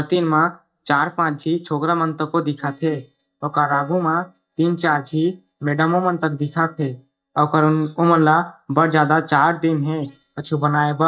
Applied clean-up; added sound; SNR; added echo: neural mask model DeepFilterNet 3.